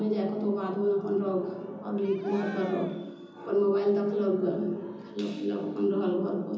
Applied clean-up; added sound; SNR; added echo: none; Cheering; 17 dB; reverberation time 0.6 s.